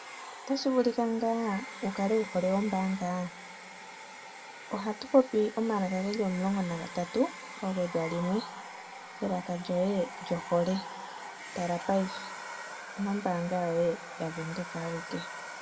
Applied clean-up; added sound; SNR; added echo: none; Domestic sounds, home sounds; 12 dB; reverberation time 0.2 s.